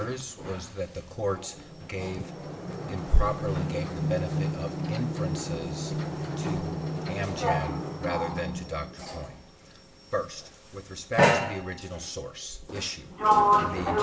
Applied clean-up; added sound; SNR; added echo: none; Sliding door; -3 dB; reverberation time 0.4 s.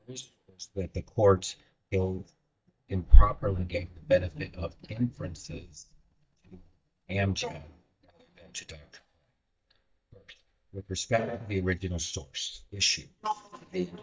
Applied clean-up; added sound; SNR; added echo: neural mask model DeepFilterNet 3.